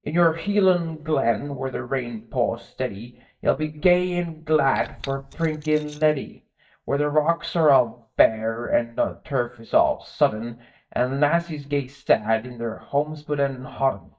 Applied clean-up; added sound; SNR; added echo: neural mask model DeepFilterNet 3.